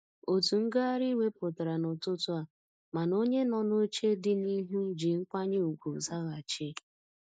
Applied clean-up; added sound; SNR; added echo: neural mask model Resemble Enhance denoiser.